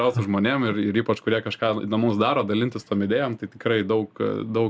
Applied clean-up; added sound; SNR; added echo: none; none; none; none.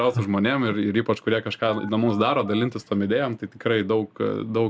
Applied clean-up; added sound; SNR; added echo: none; Telephone; 18 dB; none.